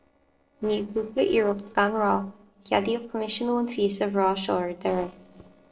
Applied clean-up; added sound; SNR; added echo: neural separator model SepFormer DNS4.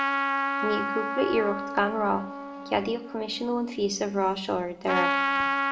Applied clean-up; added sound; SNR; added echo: none; Trumpet; 1 dB; reverberation time 1.9 s.